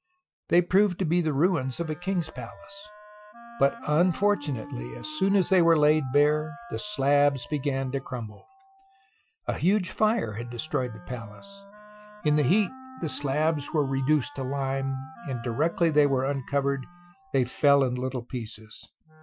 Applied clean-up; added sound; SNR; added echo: classical method Wiener filter.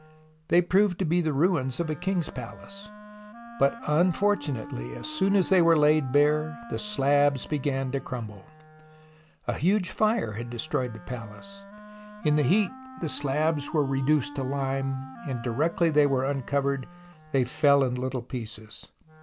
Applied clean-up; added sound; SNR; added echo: none; Wind instrument, woodwind instrument; 17 dB; none.